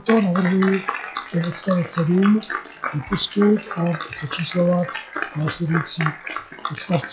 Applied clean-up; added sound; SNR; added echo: classical method log-MMSE.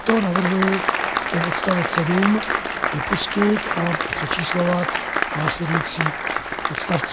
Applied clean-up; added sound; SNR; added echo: none; Applause; 1 dB; none.